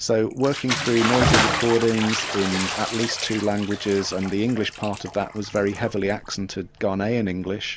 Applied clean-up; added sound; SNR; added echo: none; Bathtub (filling or washing) / Splash, splatter; 4 dB; none.